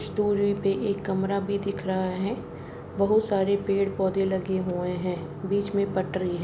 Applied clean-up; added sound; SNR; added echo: none; none; none; none.